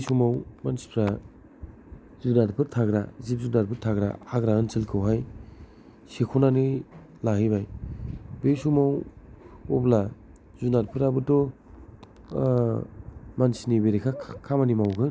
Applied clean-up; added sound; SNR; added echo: none; none; none; none.